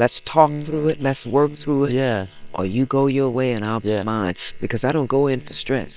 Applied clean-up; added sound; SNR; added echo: neural separator model SepFormer WHAM!.